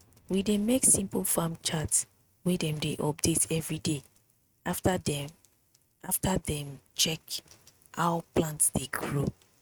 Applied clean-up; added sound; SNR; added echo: neural mask model RNNoise.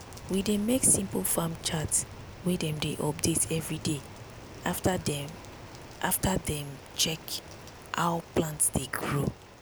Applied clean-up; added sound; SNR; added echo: none; Rain; 14 dB; none.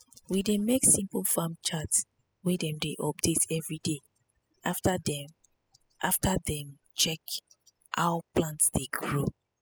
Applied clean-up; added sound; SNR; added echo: classical method spectral subtraction.